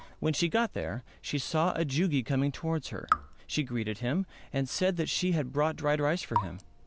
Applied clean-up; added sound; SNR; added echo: none; Raindrop / Drip; 10 dB; none.